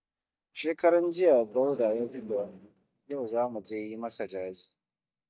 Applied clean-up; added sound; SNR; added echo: neural mask model DeepFilterNet 3.